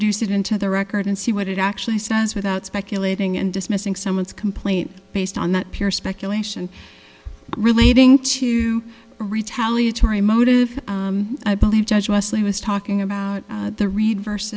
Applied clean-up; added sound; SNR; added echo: none; none; none; none.